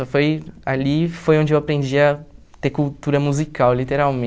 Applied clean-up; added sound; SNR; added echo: none; none; none; none.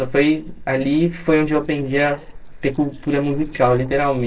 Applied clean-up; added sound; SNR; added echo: neural separator model SepFormer DNS4.